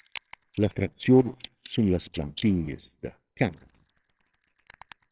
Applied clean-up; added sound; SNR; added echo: neural separator model SepFormer WHAMR!.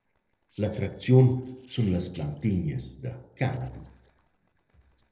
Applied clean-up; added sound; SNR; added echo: neural separator model SepFormer DNS4.